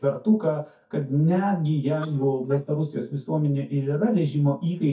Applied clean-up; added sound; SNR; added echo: neural mask model DeepFilterNet 3.